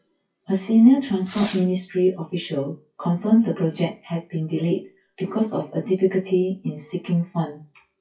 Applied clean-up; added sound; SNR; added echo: classical method WPE with log-MMSE.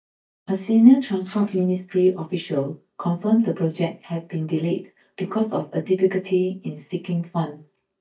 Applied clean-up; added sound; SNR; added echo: neural mask model DeepFilterNet 3.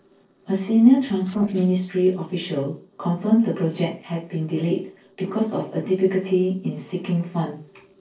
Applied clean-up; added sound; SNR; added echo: neural separator model SepFormer DNS4.